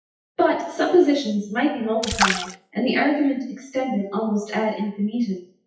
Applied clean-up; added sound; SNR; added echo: classical method WPE with log-MMSE.